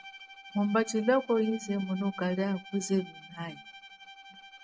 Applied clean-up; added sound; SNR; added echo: none; Bowed string instrument; 17 dB; none.